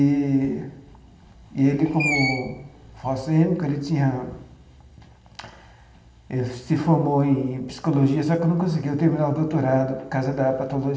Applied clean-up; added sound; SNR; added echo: none; Screech; 10 dB; reverberation time 1.6 s.